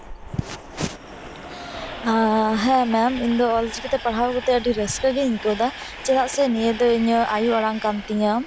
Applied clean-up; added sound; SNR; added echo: none; Train; 14 dB; none.